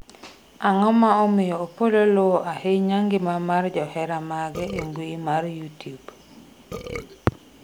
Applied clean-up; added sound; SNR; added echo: none; Burping, eructation; 11 dB; none.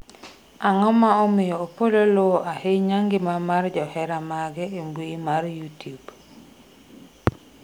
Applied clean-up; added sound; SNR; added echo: none; none; none; none.